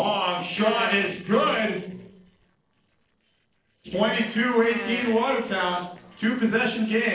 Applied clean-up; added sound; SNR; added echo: neural separator model SepFormer DNS4.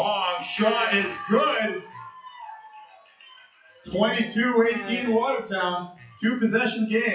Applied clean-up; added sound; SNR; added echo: classical method WPE with log-MMSE.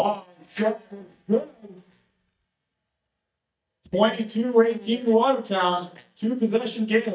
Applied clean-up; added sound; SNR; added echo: neural mask model DeepFilterNet 3.